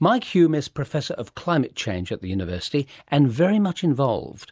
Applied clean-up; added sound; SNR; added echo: none; none; none; none.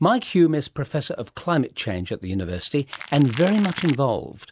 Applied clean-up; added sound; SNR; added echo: none; Crackle; 12 dB; none.